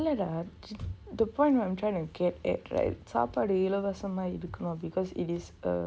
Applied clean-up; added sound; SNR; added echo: none; none; none; none.